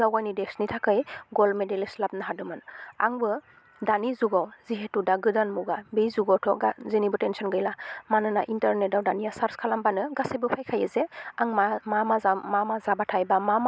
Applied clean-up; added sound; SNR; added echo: none; none; none; none.